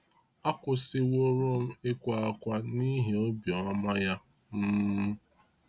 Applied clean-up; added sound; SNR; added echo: none; none; none; none.